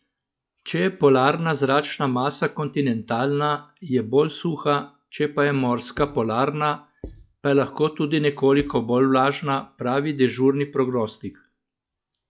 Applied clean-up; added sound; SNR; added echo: classical method log-MMSE.